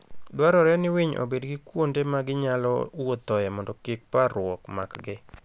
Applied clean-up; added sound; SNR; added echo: none; none; none; none.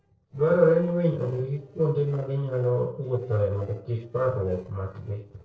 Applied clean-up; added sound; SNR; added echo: neural separator model SepFormer DNS4.